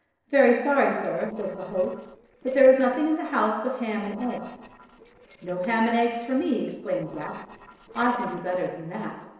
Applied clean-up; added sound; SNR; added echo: neural separator model SepFormer DNS4.